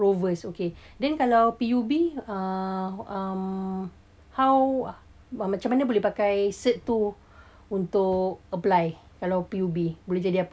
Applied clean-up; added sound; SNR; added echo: none; none; none; none.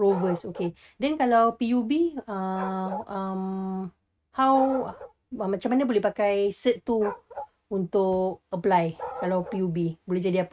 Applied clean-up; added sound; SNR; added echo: neural mask model RNNoise.